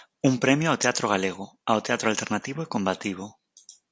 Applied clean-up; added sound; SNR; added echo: none; none; none; none.